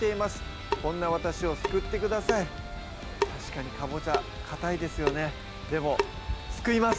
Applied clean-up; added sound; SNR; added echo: none; Drip / Sink (filling or washing) / Water tap, faucet; 4 dB; none.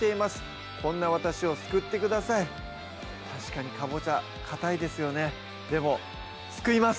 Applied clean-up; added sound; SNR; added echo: none; none; none; none.